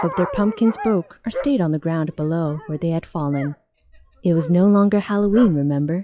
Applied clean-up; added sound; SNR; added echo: classical method log-MMSE.